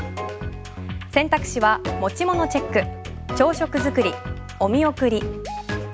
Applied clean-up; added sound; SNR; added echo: none; none; none; none.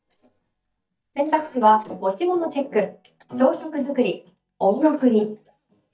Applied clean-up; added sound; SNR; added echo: neural mask model DeepFilterNet 3.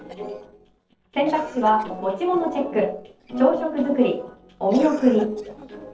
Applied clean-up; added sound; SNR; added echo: neural separator model SepFormer DNS4.